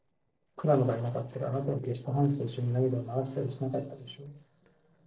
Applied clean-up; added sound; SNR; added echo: neural separator model SepFormer DNS4.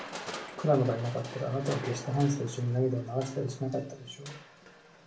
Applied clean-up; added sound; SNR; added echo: none; Crushing; 12 dB; reverberation time 0.3 s.